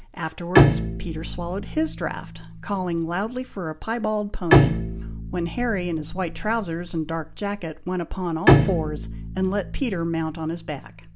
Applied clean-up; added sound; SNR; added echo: none; Bowed string instrument; -2 dB; none.